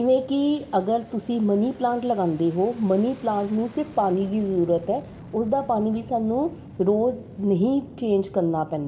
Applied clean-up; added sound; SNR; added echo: none; Fixed-wing aircraft, airplane; 19 dB; reverberation time 2.0 s.